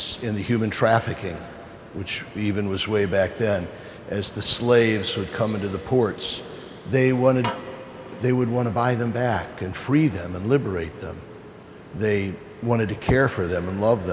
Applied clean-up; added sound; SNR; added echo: none; none; none; none.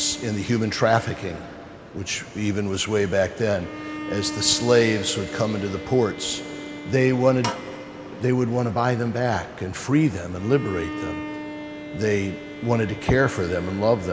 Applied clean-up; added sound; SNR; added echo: none; Bowed string instrument; 13 dB; none.